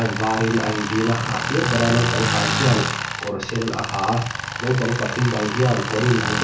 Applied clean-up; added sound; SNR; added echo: none; Tools; 3 dB; reverberation time 0.7 s.